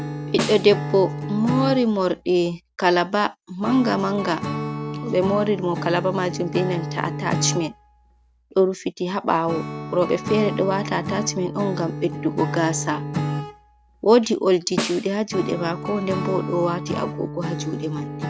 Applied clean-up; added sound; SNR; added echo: none; Snare drum + Acoustic guitar / Strum; 7 dB; none.